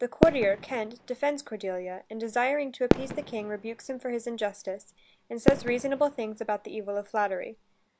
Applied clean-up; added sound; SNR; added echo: none; Fireworks; 3 dB; none.